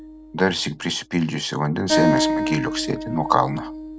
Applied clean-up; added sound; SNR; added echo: none; Acoustic guitar; 3 dB; none.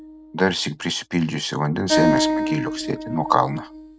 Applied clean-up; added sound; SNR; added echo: neural mask model RNNoise.